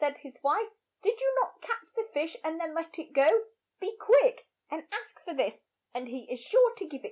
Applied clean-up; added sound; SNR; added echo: none; none; none; none.